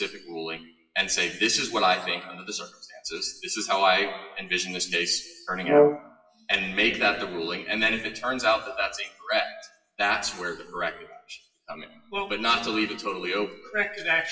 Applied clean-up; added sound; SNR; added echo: classical method WPE with log-MMSE.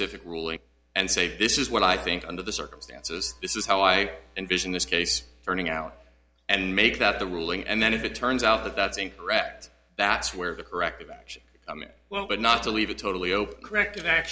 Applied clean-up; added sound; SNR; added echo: none; none; none; none.